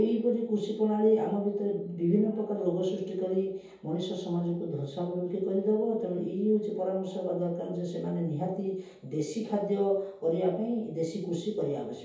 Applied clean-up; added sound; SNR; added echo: none; none; none; reverberation time 0.7 s.